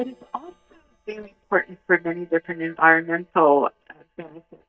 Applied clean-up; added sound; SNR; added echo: neural mask model DeepFilterNet 3.